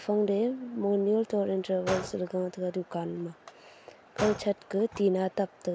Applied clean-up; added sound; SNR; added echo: none; Gunshot, gunfire; 13 dB; none.